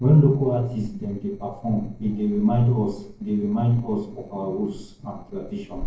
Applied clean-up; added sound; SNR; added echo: neural separator model SepFormer DNS4.